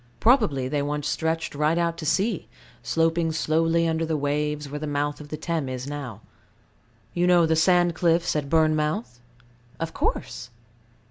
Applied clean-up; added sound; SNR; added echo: none; none; none; none.